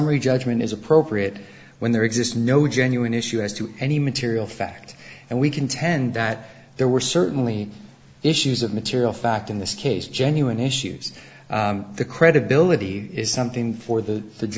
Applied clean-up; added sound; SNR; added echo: none; none; none; none.